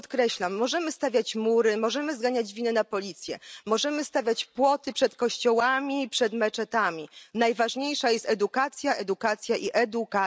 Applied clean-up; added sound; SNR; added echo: none; none; none; none.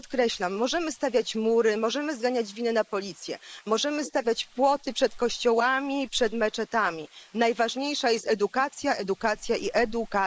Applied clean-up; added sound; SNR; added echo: neural mask model Resemble Enhance denoiser.